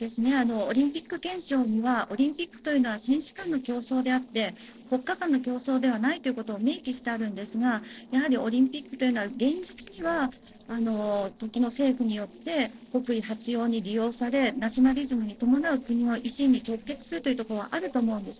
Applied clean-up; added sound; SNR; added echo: neural separator model SepFormer DNS4.